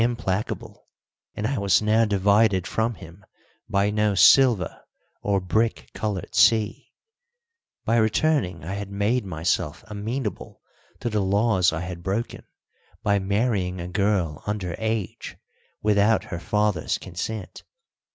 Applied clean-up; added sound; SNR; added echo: none; none; none; none.